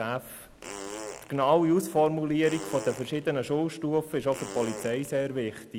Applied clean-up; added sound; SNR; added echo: none; Fart; 15 dB; none.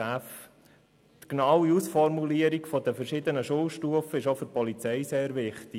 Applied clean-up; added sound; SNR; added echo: none; none; none; none.